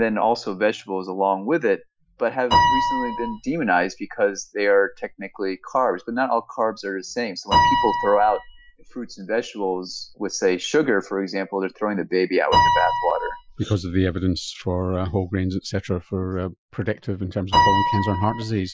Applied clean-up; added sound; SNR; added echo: classical method Wiener filter.